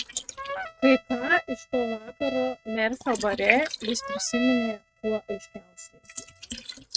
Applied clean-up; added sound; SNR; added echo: neural mask model RNNoise.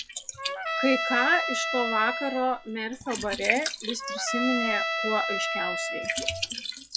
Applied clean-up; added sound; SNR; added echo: classical method log-MMSE.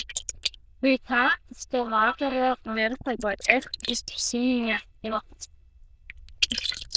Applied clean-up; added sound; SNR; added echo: neural diffusion model UNIVERSE++.